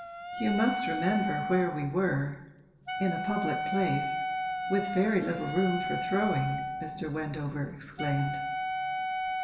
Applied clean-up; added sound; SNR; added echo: none; Wind instrument, woodwind instrument; 3 dB; reverberation time 1.1 s.